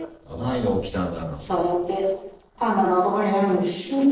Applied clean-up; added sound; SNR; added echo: neural separator model SepFormer DNS4.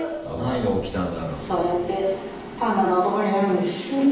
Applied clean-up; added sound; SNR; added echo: none; Subway, metro, underground; 20 dB; reverberation time 0.9 s.